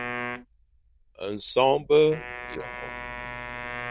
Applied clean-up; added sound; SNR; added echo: neural diffusion model UNIVERSE++.